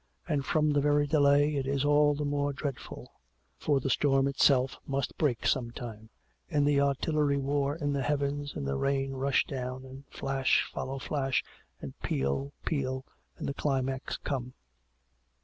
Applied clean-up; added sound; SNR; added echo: none; none; none; none.